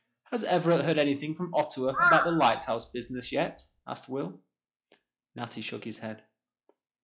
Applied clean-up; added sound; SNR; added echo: classical method log-MMSE.